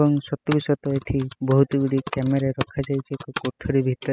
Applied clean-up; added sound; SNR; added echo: classical method spectral subtraction.